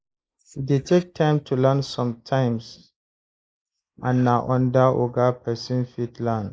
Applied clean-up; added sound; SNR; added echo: neural mask model Resemble Enhance denoiser.